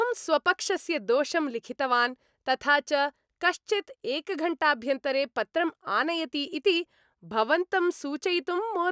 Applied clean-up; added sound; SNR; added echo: none; none; none; none.